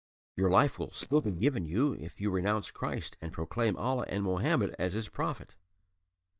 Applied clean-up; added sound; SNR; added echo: neural mask model DeepFilterNet 3.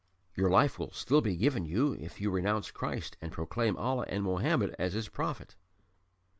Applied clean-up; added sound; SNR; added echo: none; none; none; none.